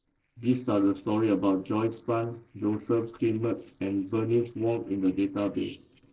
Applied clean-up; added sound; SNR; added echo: neural separator model SepFormer DNS4.